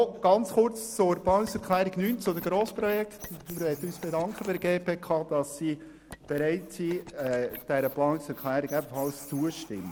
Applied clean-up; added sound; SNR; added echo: none; Squeak + Telephone; 20 dB; none.